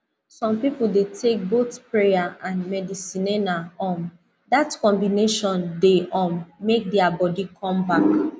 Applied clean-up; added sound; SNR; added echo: none; none; none; none.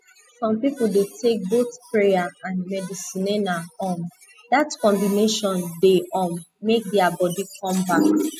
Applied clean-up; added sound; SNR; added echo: classical method spectral subtraction.